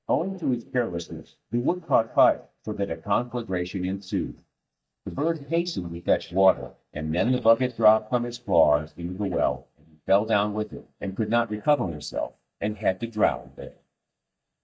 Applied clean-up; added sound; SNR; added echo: neural mask model DeepFilterNet 3.